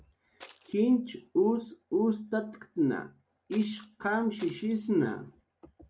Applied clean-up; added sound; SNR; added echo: none; Shatter; 15 dB; none.